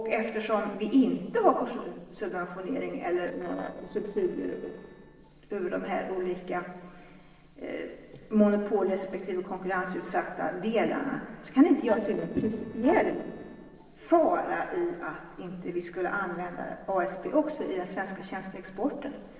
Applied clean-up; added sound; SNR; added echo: neural separator model SepFormer DNS4.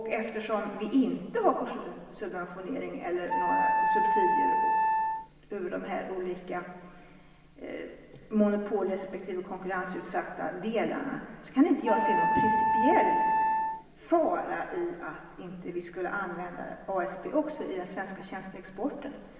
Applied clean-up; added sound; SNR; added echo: none; Wind instrument, woodwind instrument; -3 dB; reverberation time 2.4 s.